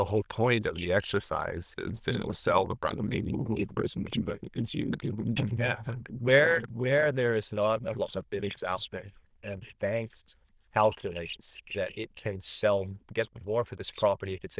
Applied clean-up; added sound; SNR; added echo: neural diffusion model UNIVERSE++.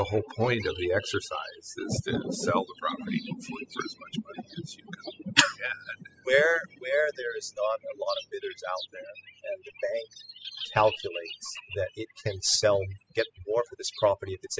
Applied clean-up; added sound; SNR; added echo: classical method spectral subtraction.